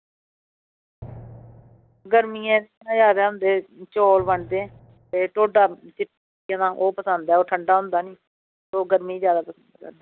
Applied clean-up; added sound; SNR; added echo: none; Drum; 19 dB; none.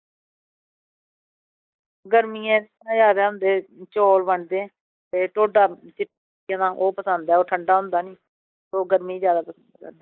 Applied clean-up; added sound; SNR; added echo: neural mask model Resemble Enhance denoiser.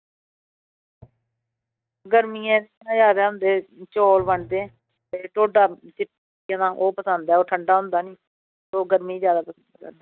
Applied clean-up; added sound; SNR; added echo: neural mask model RNNoise.